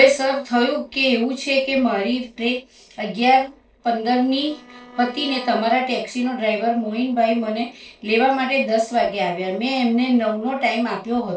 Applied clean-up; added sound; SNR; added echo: neural separator model SepFormer DNS4.